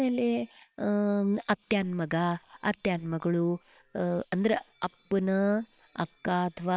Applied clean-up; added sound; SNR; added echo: neural separator model SepFormer WHAM!.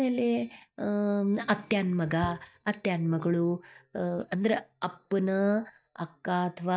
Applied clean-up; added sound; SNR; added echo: neural mask model DeepFilterNet 3.